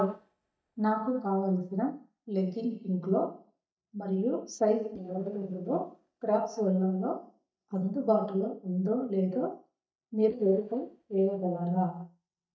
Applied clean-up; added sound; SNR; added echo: neural mask model DeepFilterNet 3.